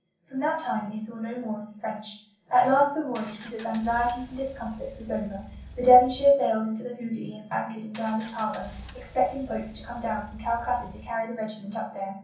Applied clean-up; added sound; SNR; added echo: none; Engine; 17 dB; reverberation time 0.6 s.